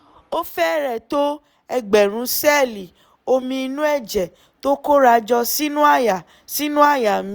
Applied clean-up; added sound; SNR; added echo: none; none; none; none.